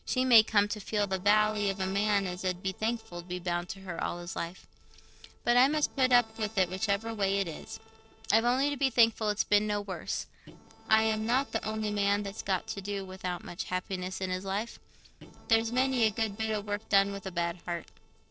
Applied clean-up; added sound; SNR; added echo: neural separator model SepFormer DNS4.